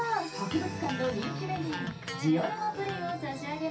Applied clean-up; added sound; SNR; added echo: none; Electric guitar; 7 dB; reverberation time 0.3 s.